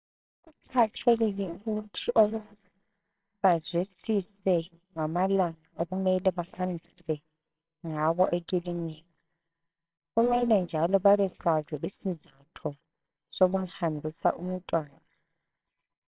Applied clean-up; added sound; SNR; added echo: neural separator model SepFormer WHAMR!.